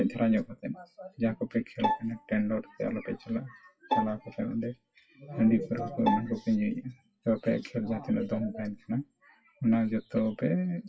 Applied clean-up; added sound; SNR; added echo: classical method WPE with log-MMSE.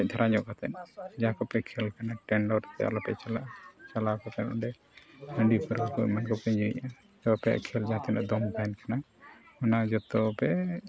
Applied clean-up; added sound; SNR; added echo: none; none; none; none.